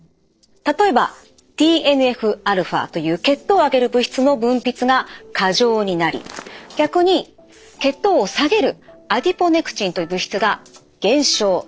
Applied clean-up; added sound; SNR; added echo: neural separator model SepFormer DNS4.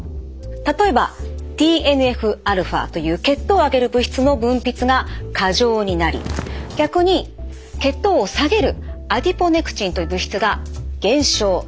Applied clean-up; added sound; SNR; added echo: none; Walk, footsteps; 10 dB; none.